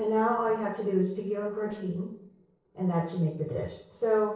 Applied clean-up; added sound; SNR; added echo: neural separator model SepFormer DNS4.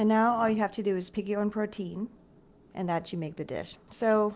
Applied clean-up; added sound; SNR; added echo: none; none; none; none.